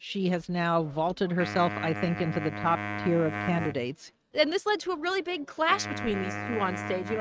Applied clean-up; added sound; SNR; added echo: neural mask model RNNoise.